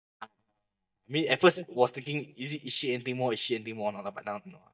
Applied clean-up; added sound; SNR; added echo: neural mask model DeepFilterNet 3.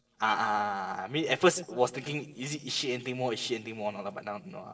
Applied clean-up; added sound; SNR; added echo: neural separator model SepFormer DNS4.